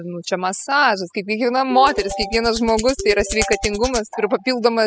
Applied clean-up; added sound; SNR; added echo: classical method spectral subtraction.